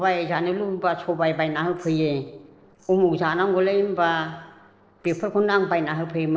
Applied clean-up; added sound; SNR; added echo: neural separator model SepFormer DNS4.